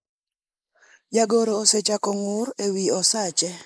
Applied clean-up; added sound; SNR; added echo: neural mask model Resemble Enhance denoiser.